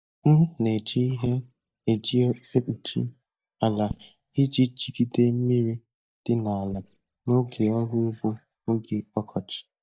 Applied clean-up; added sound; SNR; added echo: neural mask model DeepFilterNet 3.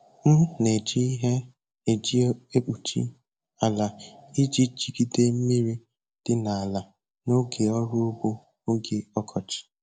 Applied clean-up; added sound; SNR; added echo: none; none; none; none.